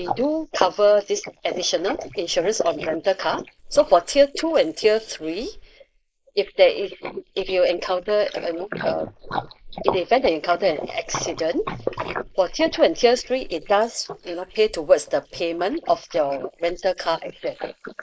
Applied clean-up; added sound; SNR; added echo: neural mask model Resemble Enhance denoiser.